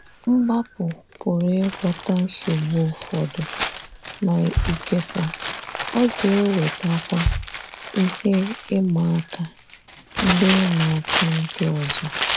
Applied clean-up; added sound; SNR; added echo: none; Crumpling, crinkling + Bass drum; 5 dB; none.